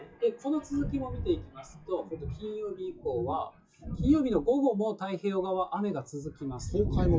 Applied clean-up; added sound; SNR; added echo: classical method WPE with log-MMSE.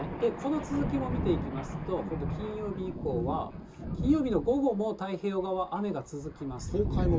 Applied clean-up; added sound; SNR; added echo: none; Thunder; 4 dB; reverberation time 0.2 s.